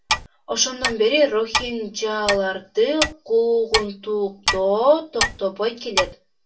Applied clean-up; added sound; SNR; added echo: none; Clock; 6 dB; reverberation time 0.1 s.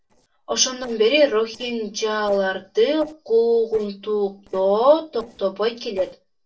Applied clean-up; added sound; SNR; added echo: neural separator model SepFormer DNS4.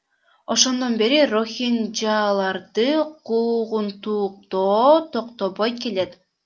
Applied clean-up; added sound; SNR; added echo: none; none; none; none.